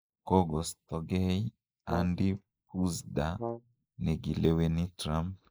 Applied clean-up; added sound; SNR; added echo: neural mask model Resemble Enhance denoiser.